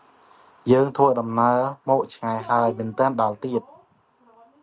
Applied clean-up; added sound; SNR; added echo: none; none; none; none.